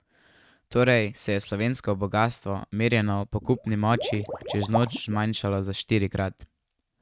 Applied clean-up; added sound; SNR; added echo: neural mask model RNNoise.